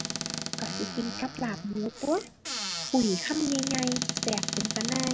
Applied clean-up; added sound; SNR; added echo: none; Squeak / Cupboard open or close; 2 dB; none.